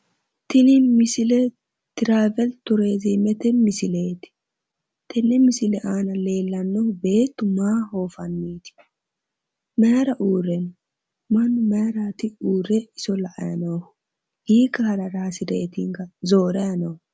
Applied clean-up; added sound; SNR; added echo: none; none; none; none.